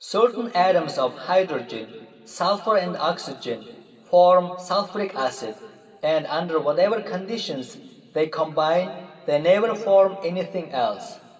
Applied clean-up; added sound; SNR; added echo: none; none; none; reverberation time 1.8 s.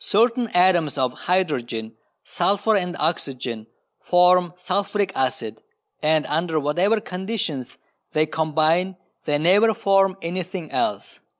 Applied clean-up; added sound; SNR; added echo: none; none; none; none.